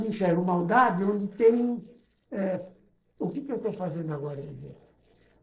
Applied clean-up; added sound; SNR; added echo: neural separator model SepFormer DNS4.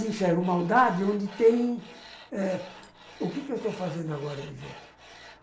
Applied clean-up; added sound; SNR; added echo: none; Tools; 20 dB; reverberation time 0.4 s.